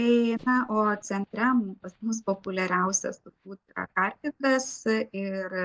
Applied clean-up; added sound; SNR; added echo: neural mask model DeepFilterNet 3.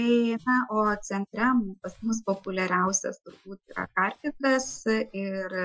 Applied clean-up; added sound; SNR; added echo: classical method Wiener filter.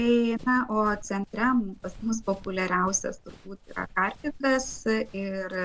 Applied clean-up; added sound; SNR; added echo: none; Run; 18 dB; none.